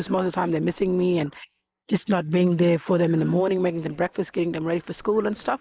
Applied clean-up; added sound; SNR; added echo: neural mask model Resemble Enhance denoiser.